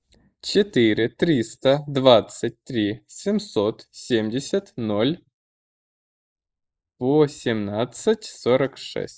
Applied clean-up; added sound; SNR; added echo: neural mask model Resemble Enhance denoiser.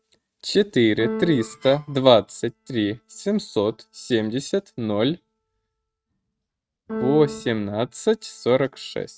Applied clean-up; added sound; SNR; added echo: neural mask model RNNoise.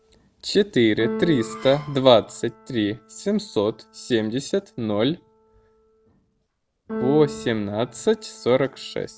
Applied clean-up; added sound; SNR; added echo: none; Keyboard (musical); 14 dB; none.